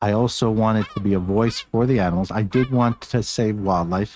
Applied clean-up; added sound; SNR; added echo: neural mask model RNNoise.